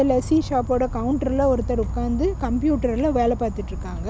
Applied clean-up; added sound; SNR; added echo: none; Insect; 6 dB; none.